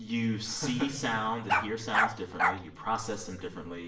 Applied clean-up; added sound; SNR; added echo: none; Bark; -3 dB; reverberation time 0.8 s.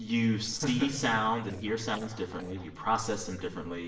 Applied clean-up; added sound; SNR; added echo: neural separator model SepFormer DNS4.